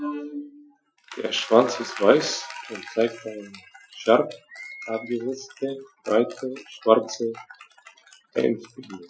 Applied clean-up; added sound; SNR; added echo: classical method Wiener filter.